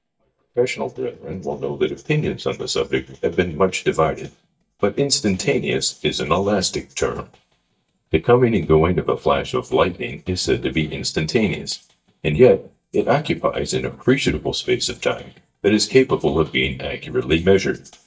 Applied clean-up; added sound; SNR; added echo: neural mask model DeepFilterNet 3.